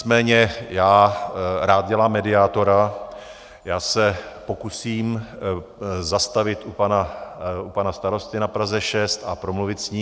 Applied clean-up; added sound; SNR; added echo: none; none; none; none.